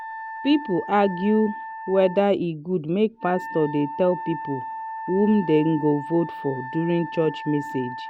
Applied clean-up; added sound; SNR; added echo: none; Wind instrument, woodwind instrument; 11 dB; none.